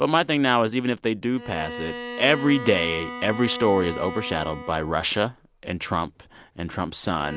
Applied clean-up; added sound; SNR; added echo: none; Bowed string instrument; 13 dB; none.